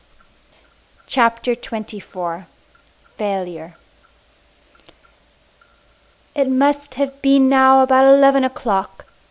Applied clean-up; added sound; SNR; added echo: none; none; none; none.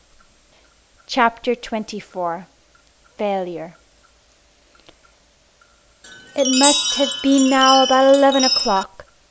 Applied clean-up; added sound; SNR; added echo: none; Chime; 1 dB; none.